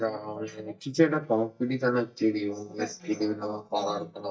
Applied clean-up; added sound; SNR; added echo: neural mask model DeepFilterNet 3.